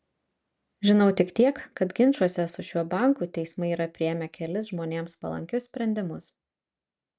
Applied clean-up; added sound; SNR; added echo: none; none; none; none.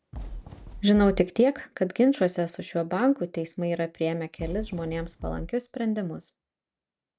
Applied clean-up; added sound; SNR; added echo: none; Fireworks; 12 dB; none.